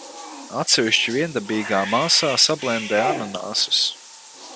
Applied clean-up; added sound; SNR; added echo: none; Bathtub (filling or washing) / Cat; 10 dB; none.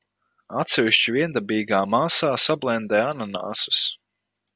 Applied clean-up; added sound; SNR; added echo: none; none; none; none.